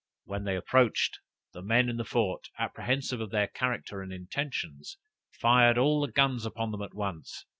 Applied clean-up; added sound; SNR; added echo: none; none; none; none.